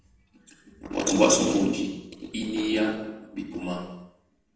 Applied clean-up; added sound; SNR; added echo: none; none; none; reverberation time 0.7 s.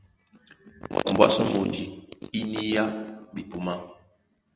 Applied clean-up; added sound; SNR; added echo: none; none; none; none.